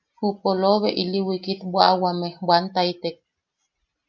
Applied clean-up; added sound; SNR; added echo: none; none; none; none.